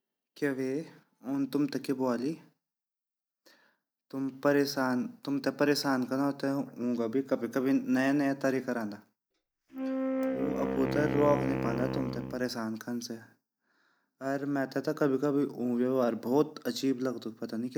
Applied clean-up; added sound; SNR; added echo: none; Wind instrument, woodwind instrument; 2 dB; none.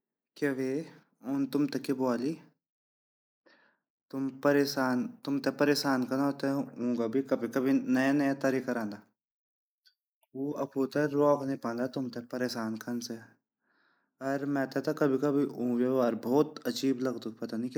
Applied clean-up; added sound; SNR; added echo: neural mask model Resemble Enhance denoiser.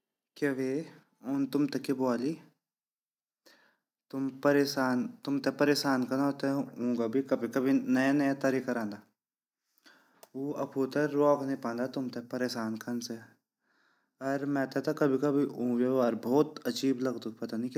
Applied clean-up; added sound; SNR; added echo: none; none; none; none.